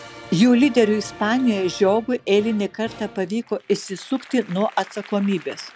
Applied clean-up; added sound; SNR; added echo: none; Applause; 20 dB; none.